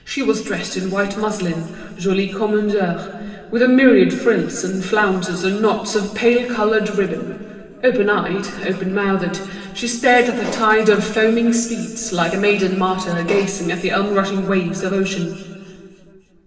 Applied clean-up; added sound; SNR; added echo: none; Fart; 9 dB; reverberation time 2.4 s.